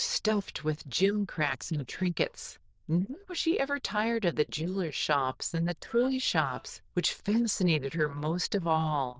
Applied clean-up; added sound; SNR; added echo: neural diffusion model UNIVERSE++.